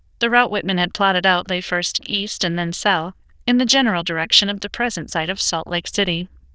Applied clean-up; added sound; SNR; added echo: neural diffusion model UNIVERSE++.